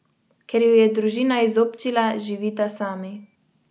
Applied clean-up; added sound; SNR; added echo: none; none; none; none.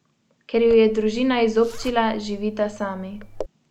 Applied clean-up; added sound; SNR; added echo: none; Zipper (clothing); 15 dB; none.